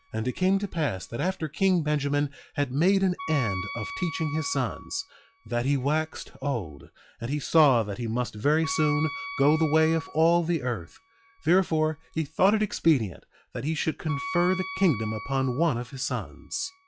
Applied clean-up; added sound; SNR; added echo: classical method log-MMSE.